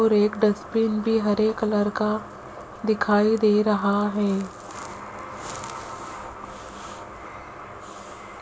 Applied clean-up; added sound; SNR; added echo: none; none; none; none.